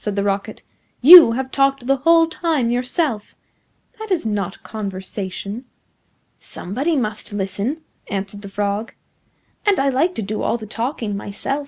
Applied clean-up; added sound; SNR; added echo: none; none; none; none.